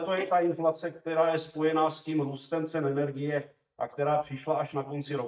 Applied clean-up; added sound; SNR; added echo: neural mask model DeepFilterNet 3.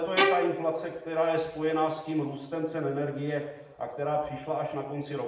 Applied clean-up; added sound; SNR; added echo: none; Bowed string instrument; 0 dB; reverberation time 0.7 s.